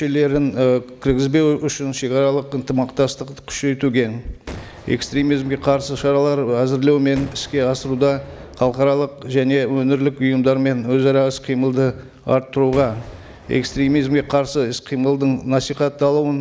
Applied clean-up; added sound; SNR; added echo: none; Boom; 18 dB; none.